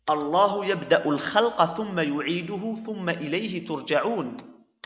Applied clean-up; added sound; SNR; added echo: none; none; none; none.